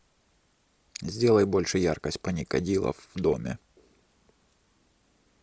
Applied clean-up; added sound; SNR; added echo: none; none; none; none.